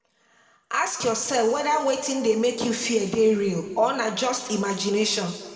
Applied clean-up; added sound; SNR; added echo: none; none; none; reverberation time 1.5 s.